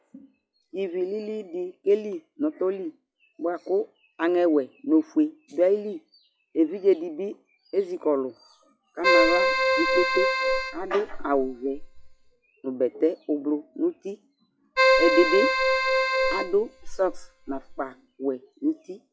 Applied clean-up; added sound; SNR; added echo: classical method log-MMSE.